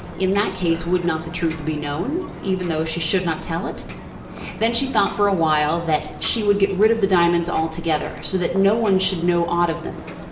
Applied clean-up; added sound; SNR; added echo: none; Ocean; 13 dB; reverberation time 0.8 s.